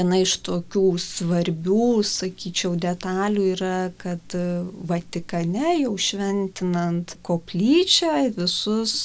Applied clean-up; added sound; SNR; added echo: none; none; none; none.